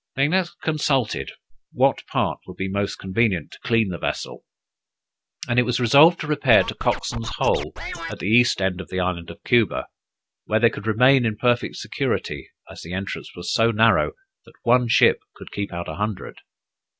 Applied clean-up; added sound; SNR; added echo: none; Scratching (performance technique); 9 dB; none.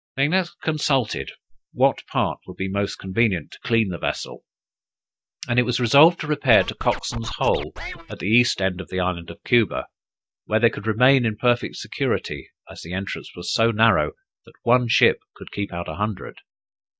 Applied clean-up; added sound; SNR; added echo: neural mask model DeepFilterNet 3.